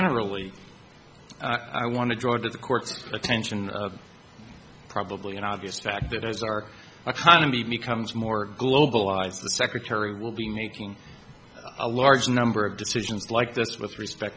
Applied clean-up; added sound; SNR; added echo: none; none; none; none.